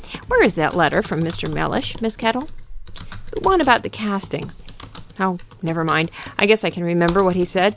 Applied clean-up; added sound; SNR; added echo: none; Typing; 14 dB; none.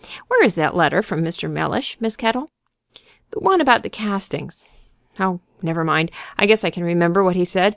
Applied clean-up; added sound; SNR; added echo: none; none; none; none.